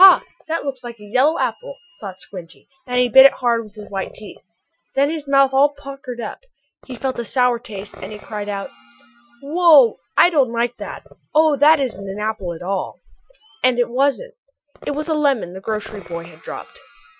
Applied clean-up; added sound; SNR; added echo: classical method Wiener filter.